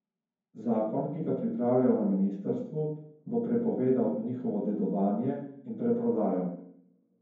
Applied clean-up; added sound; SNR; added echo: none; none; none; reverberation time 0.9 s.